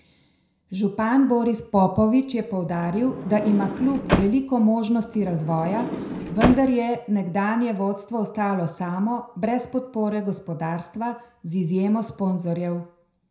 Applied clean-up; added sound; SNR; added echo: none; Sliding door; 5 dB; reverberation time 0.5 s.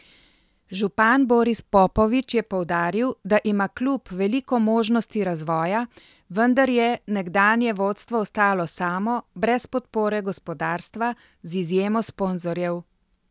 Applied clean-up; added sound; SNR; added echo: none; none; none; none.